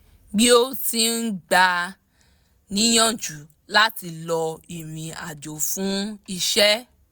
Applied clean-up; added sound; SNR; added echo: none; none; none; none.